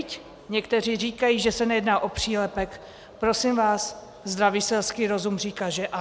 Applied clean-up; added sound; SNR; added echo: none; none; none; none.